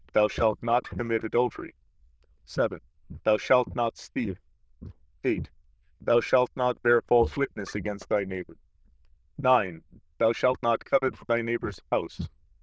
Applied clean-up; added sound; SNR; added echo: neural diffusion model UNIVERSE++.